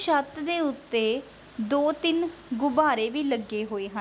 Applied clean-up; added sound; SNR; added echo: none; none; none; none.